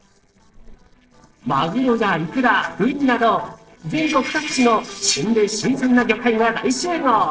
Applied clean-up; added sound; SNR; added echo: neural separator model SepFormer DNS4.